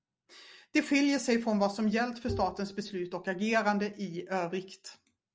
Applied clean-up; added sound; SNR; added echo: none; Bowed string instrument; 12 dB; none.